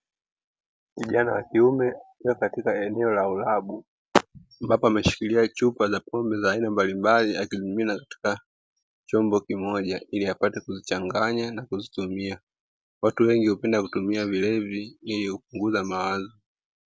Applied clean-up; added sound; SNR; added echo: none; none; none; none.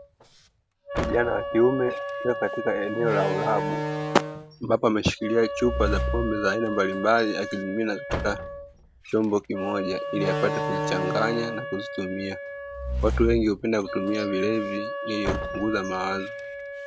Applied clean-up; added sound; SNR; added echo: none; Wind instrument, woodwind instrument + Slam; 4 dB; none.